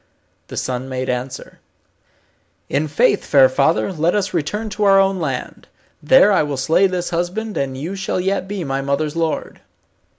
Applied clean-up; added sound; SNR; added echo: none; none; none; none.